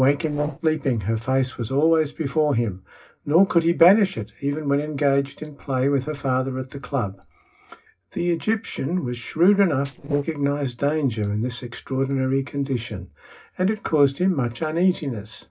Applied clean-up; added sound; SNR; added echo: neural separator model SepFormer DNS4.